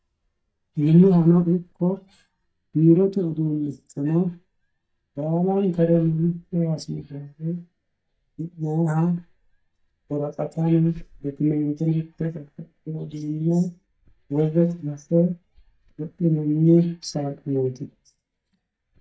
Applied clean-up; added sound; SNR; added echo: neural mask model DeepFilterNet 3.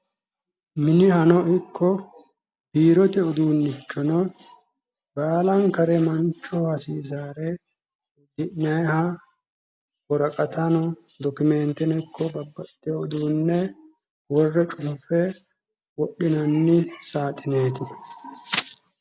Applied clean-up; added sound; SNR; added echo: none; none; none; none.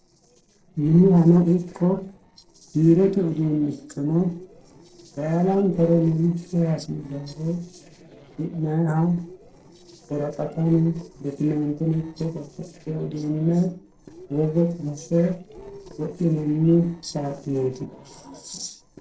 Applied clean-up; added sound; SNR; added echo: neural separator model SepFormer DNS4.